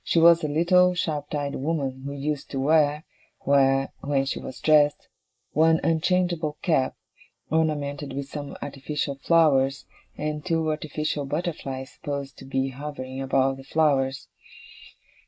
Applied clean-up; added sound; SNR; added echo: neural mask model Resemble Enhance denoiser.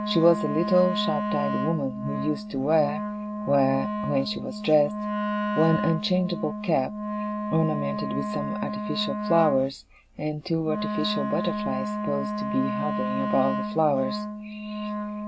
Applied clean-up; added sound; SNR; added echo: none; Wind instrument, woodwind instrument; 3 dB; none.